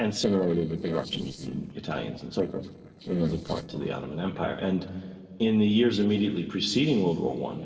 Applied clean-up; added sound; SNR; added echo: neural separator model SepFormer DNS4.